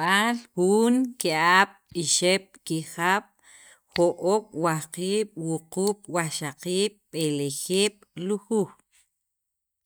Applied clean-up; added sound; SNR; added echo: neural mask model DeepFilterNet 3.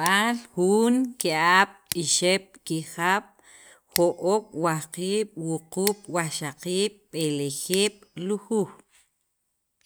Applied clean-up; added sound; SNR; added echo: none; Scissors; 16 dB; none.